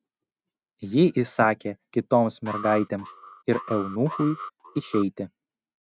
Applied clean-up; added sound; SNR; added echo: neural mask model RNNoise.